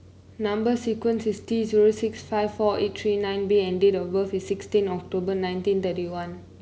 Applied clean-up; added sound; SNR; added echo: none; none; none; none.